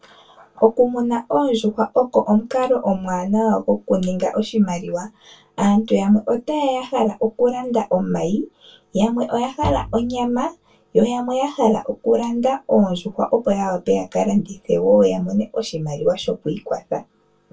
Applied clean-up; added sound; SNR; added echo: none; Bowed string instrument; 12 dB; reverberation time 0.1 s.